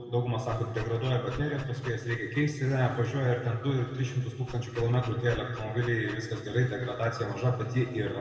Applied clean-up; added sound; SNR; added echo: none; Dog; 19 dB; reverberation time 2.2 s.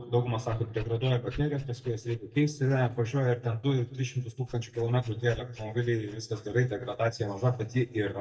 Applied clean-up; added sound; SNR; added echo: neural mask model DeepFilterNet 3.